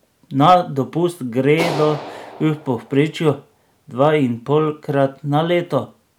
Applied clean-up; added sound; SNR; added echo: none; Clapping; 16 dB; none.